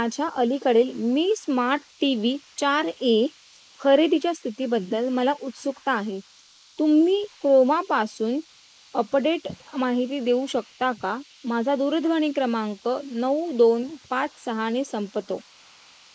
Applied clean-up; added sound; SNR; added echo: neural mask model Resemble Enhance denoiser.